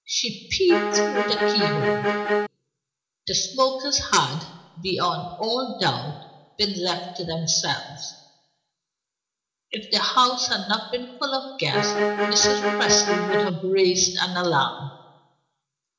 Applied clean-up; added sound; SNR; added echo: none; Bowed string instrument; -3 dB; reverberation time 0.8 s.